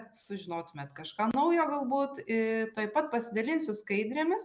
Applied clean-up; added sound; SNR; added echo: none; none; none; none.